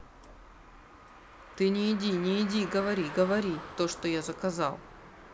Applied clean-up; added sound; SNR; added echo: none; Car; 14 dB; none.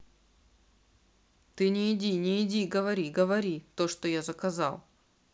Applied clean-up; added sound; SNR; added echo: none; none; none; none.